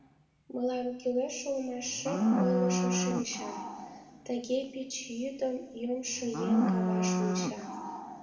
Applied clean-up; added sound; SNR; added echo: none; Livestock, farm animals, working animals; -2 dB; reverberation time 2.0 s.